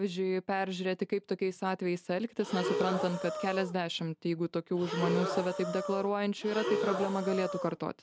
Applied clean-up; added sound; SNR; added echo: none; Breathing; 3 dB; none.